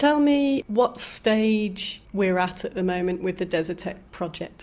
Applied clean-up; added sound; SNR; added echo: none; none; none; none.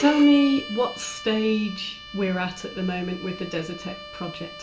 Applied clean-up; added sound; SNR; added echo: none; Bowed string instrument; 13 dB; reverberation time 0.2 s.